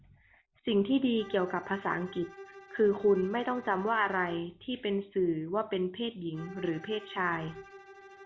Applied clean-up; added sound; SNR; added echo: none; Bowed string instrument; 19 dB; none.